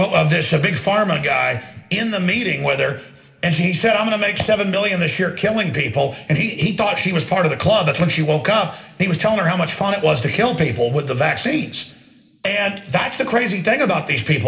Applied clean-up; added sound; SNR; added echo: none; none; none; reverberation time 1.7 s.